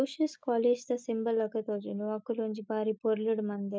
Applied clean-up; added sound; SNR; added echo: none; none; none; none.